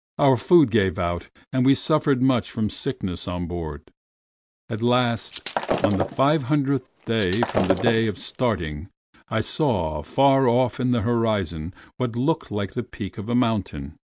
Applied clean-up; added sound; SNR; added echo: none; Shatter; 5 dB; none.